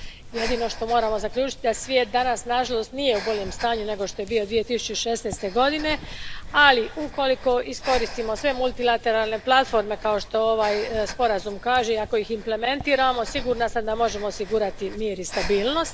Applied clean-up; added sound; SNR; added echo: none; Breathing; 12 dB; none.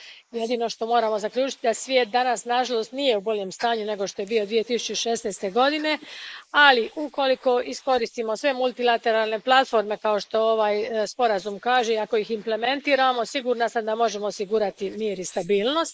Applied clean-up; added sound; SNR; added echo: neural mask model Resemble Enhance denoiser.